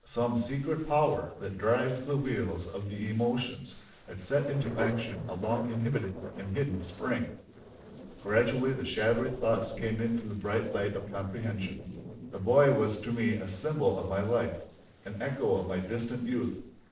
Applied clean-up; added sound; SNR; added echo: neural separator model SepFormer DNS4.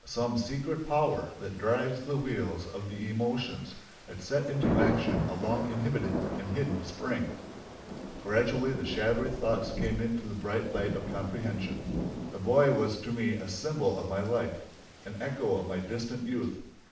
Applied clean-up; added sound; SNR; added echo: none; Thunder / Rain; 6 dB; reverberation time 0.6 s.